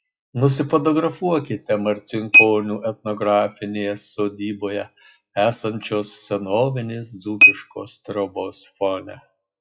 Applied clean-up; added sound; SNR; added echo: classical method WPE with log-MMSE.